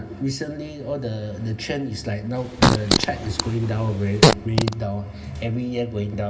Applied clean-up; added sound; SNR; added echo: none; Fart; -5 dB; reverberation time 0.4 s.